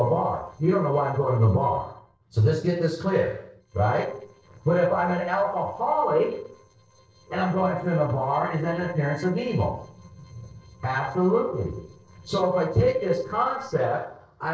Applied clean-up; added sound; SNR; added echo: neural separator model SepFormer DNS4.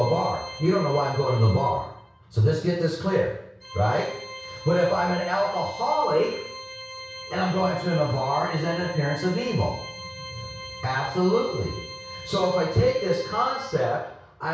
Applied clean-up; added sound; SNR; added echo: none; Organ; 15 dB; reverberation time 0.6 s.